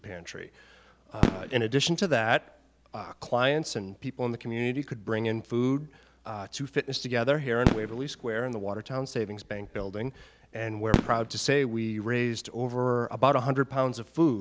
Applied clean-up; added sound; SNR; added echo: none; Fireworks; 5 dB; none.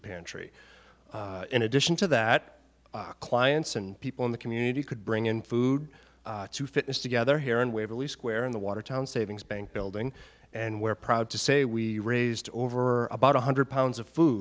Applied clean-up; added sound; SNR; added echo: none; none; none; none.